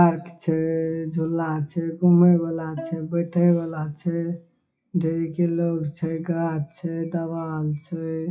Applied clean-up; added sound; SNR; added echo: classical method WPE with log-MMSE.